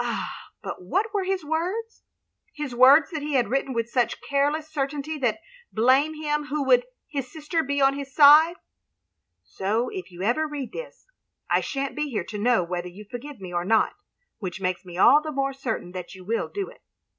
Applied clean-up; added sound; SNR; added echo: none; none; none; none.